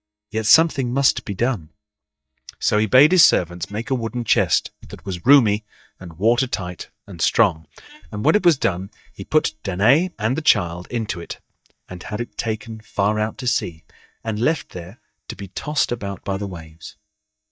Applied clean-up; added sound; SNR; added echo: neural mask model DeepFilterNet 3.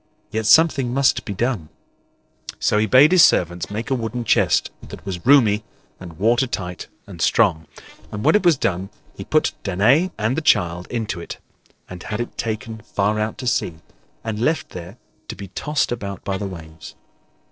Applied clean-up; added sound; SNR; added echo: neural separator model SepFormer DNS4.